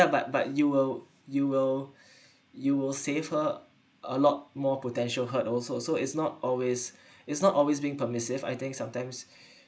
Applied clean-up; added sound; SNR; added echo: none; none; none; none.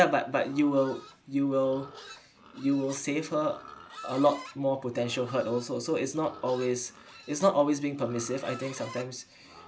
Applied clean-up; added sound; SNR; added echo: none; Livestock, farm animals, working animals; 19 dB; none.